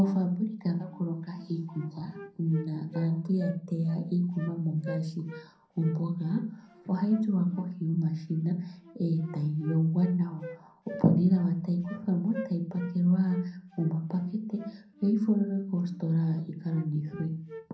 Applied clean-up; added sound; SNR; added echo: none; Wind instrument, woodwind instrument; 19 dB; reverberation time 0.5 s.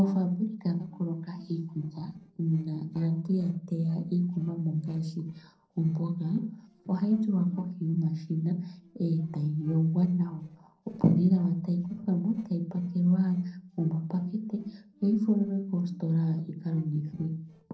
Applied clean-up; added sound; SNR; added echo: neural separator model SepFormer DNS4.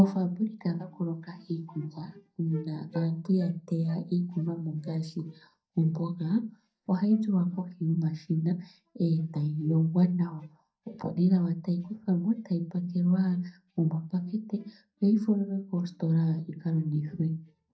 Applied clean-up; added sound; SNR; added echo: neural mask model DeepFilterNet 3.